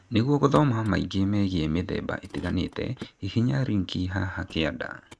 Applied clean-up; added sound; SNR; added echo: neural mask model RNNoise.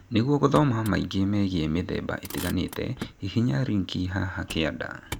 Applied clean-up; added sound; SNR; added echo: none; Motor vehicle (road); 17 dB; none.